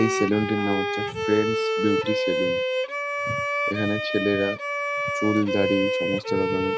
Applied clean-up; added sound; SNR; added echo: none; Bowed string instrument; -1 dB; none.